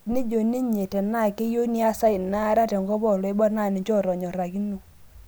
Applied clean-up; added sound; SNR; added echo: none; none; none; none.